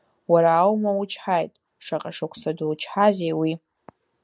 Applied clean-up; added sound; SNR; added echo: none; none; none; none.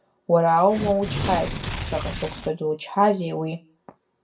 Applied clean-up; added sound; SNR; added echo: none; Tearing; 6 dB; reverberation time 0.2 s.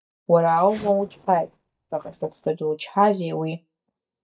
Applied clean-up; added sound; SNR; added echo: neural mask model DeepFilterNet 3.